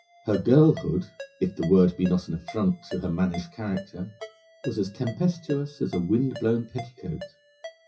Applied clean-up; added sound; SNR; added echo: classical method WPE with log-MMSE.